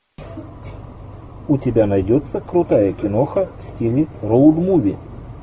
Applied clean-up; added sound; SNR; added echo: none; none; none; none.